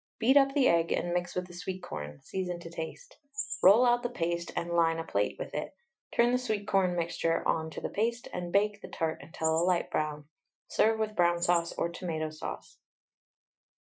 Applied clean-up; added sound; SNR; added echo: classical method Wiener filter.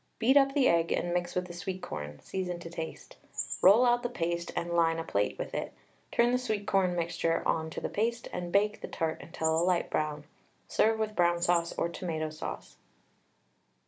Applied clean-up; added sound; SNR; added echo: none; Chirp, tweet; 14 dB; none.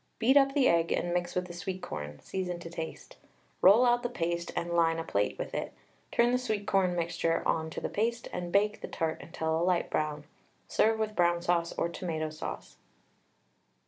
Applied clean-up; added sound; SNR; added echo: none; none; none; none.